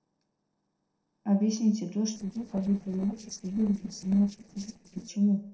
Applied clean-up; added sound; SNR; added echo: neural separator model SepFormer DNS4.